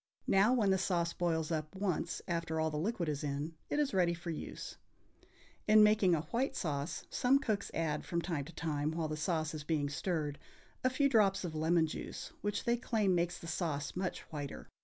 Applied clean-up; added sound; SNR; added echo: none; none; none; none.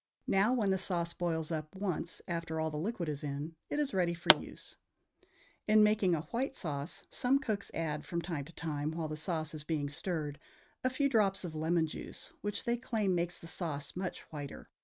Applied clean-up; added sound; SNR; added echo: neural mask model RNNoise.